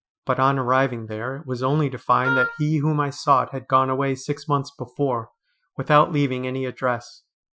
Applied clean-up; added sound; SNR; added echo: classical method Wiener filter.